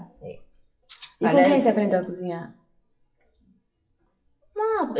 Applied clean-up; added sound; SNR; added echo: classical method WPE with log-MMSE.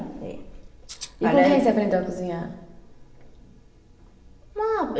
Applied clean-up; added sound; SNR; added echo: none; Rattle (instrument); 15 dB; reverberation time 1.0 s.